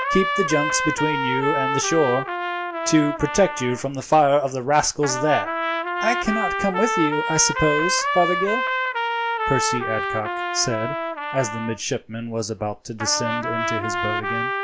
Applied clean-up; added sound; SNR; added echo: none; Trumpet; 2 dB; none.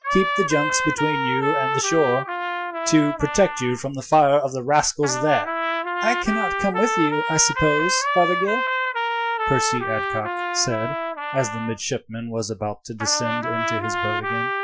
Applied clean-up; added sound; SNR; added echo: classical method Wiener filter.